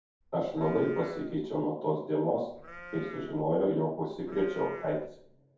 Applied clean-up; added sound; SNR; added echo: none; Livestock, farm animals, working animals; 17 dB; reverberation time 0.6 s.